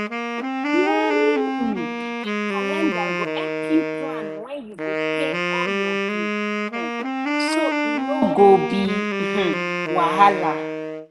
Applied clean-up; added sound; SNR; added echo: none; Wind instrument, woodwind instrument; 1 dB; none.